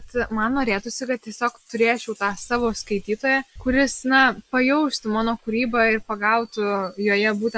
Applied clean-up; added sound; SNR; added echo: none; none; none; none.